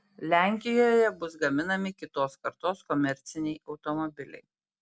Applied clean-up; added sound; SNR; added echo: none; none; none; none.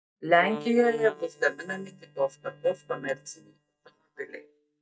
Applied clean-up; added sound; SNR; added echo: neural mask model DeepFilterNet 3.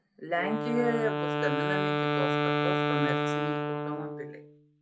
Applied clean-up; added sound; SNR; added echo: none; Wind instrument, woodwind instrument; -4 dB; reverberation time 0.3 s.